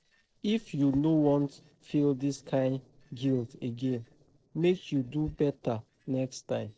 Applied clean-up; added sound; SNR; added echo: neural separator model SepFormer DNS4.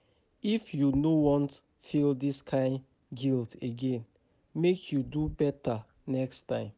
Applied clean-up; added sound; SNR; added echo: none; none; none; none.